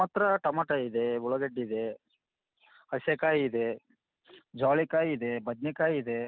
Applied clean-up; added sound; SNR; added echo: none; none; none; none.